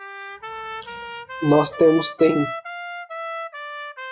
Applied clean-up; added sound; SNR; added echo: classical method log-MMSE.